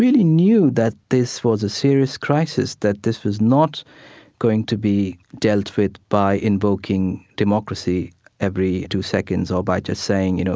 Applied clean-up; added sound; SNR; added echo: none; none; none; none.